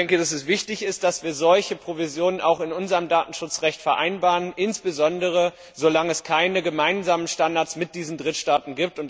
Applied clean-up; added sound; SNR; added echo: none; none; none; none.